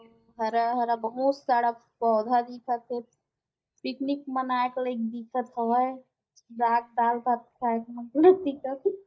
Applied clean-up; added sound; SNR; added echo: neural mask model DeepFilterNet 3.